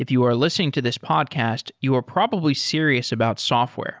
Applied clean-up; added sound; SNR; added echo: none; none; none; none.